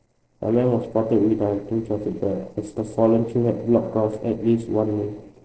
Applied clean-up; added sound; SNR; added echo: neural separator model SepFormer DNS4.